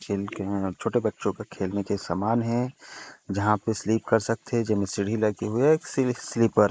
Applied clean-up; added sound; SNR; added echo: neural mask model Resemble Enhance denoiser.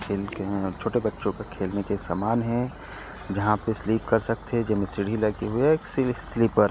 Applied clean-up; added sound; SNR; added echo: none; none; none; none.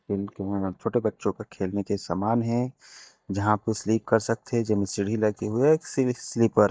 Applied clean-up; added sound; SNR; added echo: neural mask model DeepFilterNet 3.